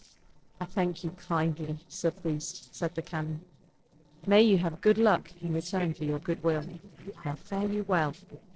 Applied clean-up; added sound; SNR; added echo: neural separator model SepFormer DNS4.